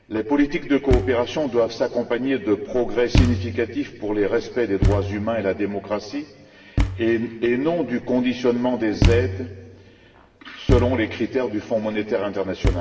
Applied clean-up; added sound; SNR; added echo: none; Thump, thud; 4 dB; reverberation time 2.8 s.